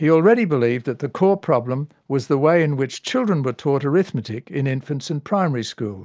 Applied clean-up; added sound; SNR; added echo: none; none; none; none.